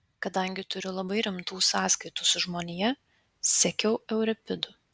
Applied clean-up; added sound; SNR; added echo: none; none; none; none.